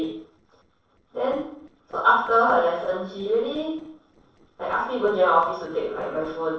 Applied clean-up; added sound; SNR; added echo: neural separator model SepFormer DNS4.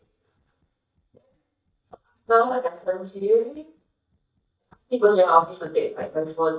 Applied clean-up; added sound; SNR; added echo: neural mask model DeepFilterNet 3.